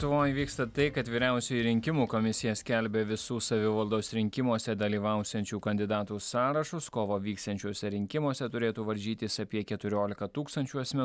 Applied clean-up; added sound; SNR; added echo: none; none; none; none.